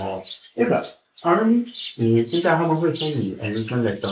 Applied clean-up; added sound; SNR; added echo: neural mask model Resemble Enhance denoiser.